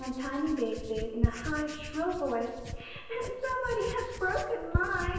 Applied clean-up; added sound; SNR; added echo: none; Writing; 4 dB; reverberation time 1.0 s.